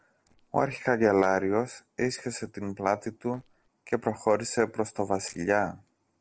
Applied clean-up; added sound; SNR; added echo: neural separator model SepFormer DNS4.